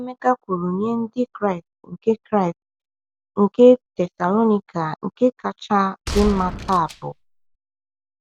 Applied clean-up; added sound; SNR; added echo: none; Gunshot, gunfire; 8 dB; none.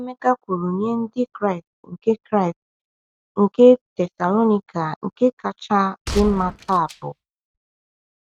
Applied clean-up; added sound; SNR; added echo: neural mask model RNNoise.